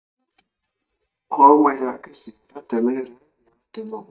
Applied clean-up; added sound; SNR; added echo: neural mask model DeepFilterNet 3.